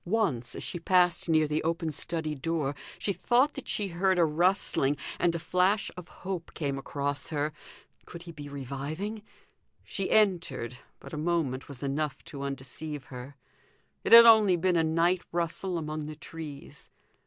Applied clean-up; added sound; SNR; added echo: none; none; none; none.